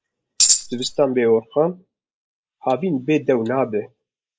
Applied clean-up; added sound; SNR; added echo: neural mask model Resemble Enhance denoiser.